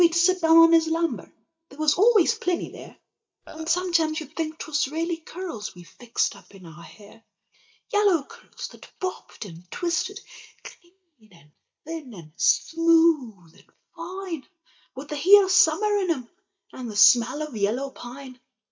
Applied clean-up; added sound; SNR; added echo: neural mask model DeepFilterNet 3.